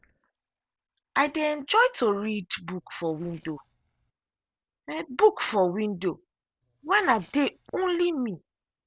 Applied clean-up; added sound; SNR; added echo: neural separator model SepFormer DNS4.